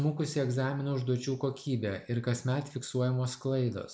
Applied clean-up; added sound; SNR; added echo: none; none; none; none.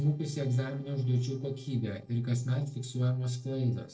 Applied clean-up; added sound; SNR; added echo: neural separator model SepFormer DNS4.